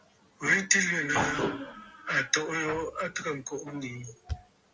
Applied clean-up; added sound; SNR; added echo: none; none; none; none.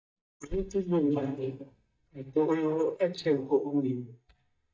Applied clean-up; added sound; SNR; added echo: neural mask model DeepFilterNet 3.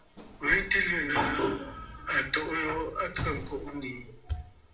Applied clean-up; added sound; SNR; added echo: none; Sliding door / Slam; 12 dB; reverberation time 0.6 s.